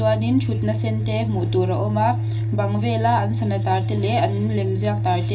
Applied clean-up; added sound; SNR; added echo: none; Organ; 0 dB; reverberation time 0.2 s.